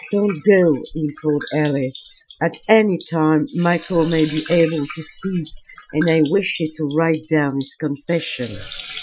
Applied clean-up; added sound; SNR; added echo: classical method Wiener filter.